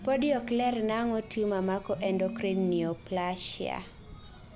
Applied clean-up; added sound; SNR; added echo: none; Telephone; 12 dB; none.